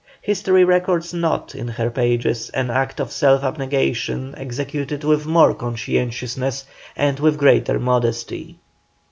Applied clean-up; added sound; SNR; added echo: none; none; none; none.